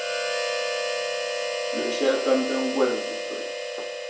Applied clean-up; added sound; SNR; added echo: none; Harmonica; -1 dB; reverberation time 0.6 s.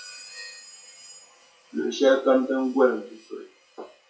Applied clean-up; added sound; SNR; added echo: classical method WPE with log-MMSE.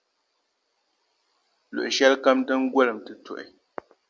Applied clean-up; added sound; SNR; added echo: none; none; none; none.